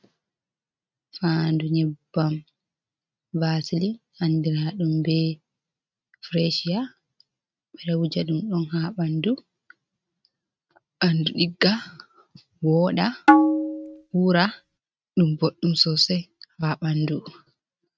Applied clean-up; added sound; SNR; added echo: neural mask model RNNoise.